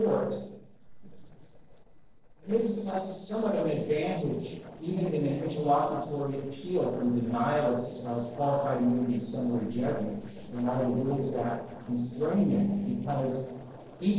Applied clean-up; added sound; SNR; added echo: neural separator model SepFormer DNS4.